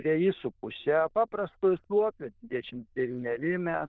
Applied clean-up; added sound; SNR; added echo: neural diffusion model UNIVERSE++.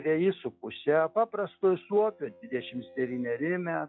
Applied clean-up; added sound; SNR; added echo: classical method log-MMSE.